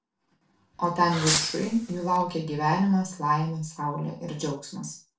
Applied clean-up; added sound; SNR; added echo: none; Fireworks; 6 dB; reverberation time 0.3 s.